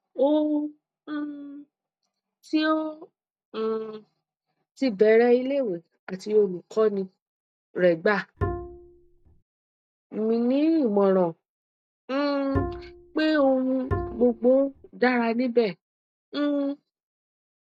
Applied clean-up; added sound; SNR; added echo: none; Bowed string instrument; 8 dB; none.